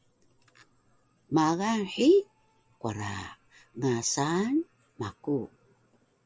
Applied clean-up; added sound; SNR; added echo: none; none; none; none.